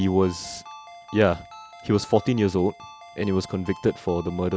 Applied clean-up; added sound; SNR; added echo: none; Ringtone; 19 dB; none.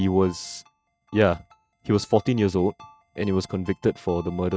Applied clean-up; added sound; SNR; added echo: neural mask model RNNoise.